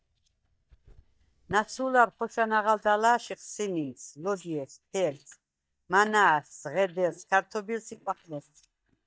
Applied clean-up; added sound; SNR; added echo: neural mask model DeepFilterNet 3.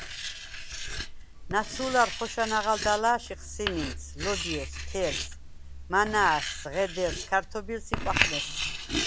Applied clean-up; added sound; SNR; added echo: none; Writing; 4 dB; none.